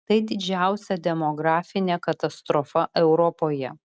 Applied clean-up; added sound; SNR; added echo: none; none; none; none.